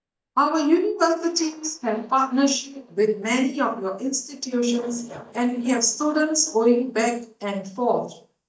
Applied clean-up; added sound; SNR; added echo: neural mask model DeepFilterNet 3.